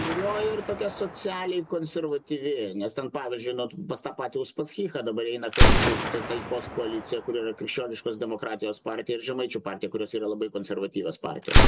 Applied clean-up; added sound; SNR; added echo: none; Gunshot, gunfire; -3 dB; none.